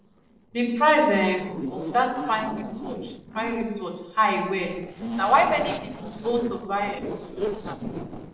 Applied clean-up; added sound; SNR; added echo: neural separator model SepFormer DNS4.